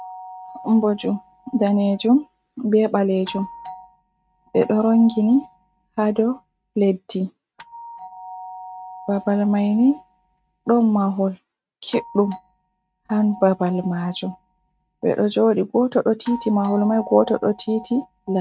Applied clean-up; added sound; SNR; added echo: neural mask model RNNoise.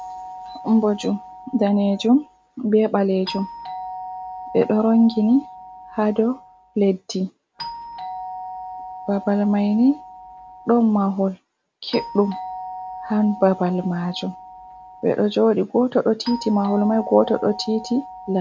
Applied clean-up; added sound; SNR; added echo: none; Doorbell; 15 dB; none.